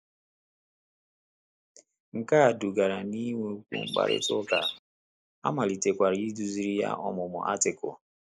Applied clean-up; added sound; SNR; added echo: neural mask model Resemble Enhance denoiser.